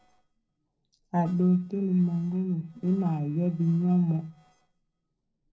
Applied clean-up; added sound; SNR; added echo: neural separator model SepFormer DNS4.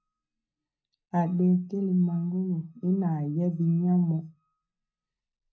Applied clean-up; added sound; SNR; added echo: neural mask model DeepFilterNet 3.